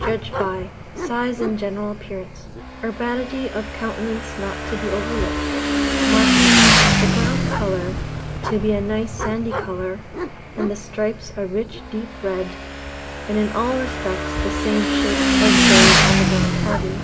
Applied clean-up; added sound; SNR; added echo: none; Motorcycle / Engine; -5 dB; reverberation time 1.9 s.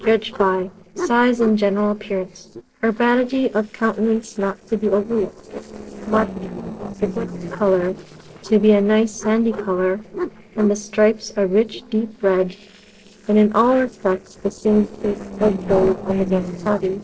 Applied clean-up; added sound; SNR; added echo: neural separator model SepFormer DNS4.